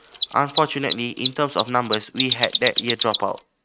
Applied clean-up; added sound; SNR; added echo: neural mask model RNNoise.